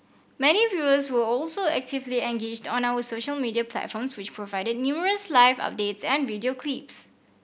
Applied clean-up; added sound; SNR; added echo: none; none; none; none.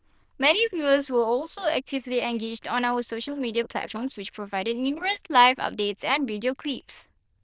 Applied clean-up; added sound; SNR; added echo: neural diffusion model UNIVERSE++.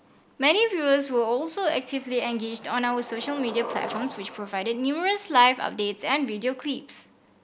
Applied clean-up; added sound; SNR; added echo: none; Skateboard; 16 dB; none.